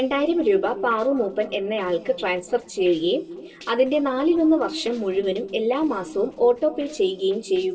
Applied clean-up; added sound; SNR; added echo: neural separator model SepFormer DNS4.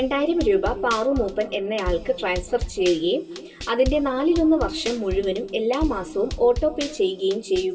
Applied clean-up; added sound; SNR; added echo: none; Drum kit; 11 dB; reverberation time 2.9 s.